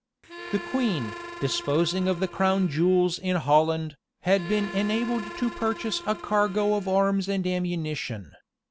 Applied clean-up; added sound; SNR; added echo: none; Harmonica; 14 dB; none.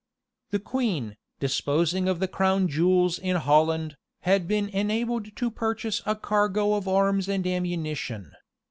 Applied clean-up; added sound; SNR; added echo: none; none; none; none.